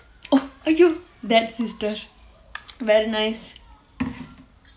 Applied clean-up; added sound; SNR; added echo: none; none; none; none.